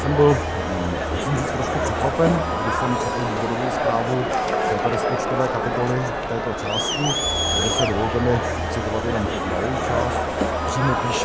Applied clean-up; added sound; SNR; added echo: none; Crowd; -2 dB; none.